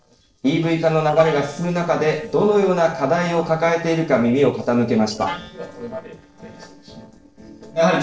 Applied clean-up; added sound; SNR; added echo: neural separator model SepFormer DNS4.